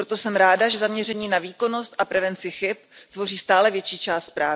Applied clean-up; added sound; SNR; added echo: none; none; none; none.